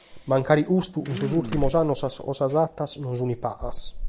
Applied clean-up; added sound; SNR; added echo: none; Respiratory sounds + Bicycle; 8 dB; none.